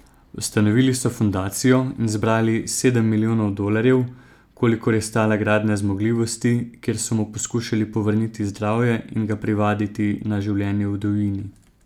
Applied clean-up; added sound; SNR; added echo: none; none; none; none.